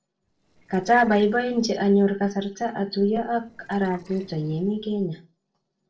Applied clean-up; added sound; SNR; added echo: neural separator model SepFormer DNS4.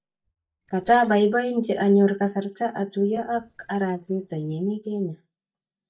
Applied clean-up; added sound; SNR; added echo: neural mask model DeepFilterNet 3.